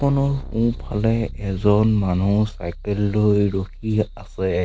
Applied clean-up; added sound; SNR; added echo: none; Keyboard (musical); 13 dB; none.